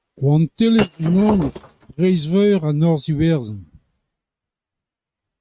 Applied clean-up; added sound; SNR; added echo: neural mask model RNNoise.